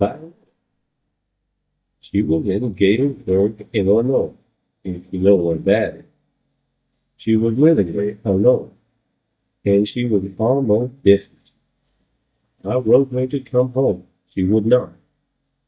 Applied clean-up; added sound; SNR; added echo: neural mask model DeepFilterNet 3.